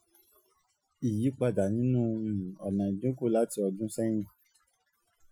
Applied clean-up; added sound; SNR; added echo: classical method Wiener filter.